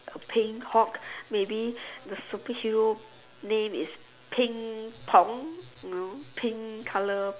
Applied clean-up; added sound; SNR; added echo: none; none; none; none.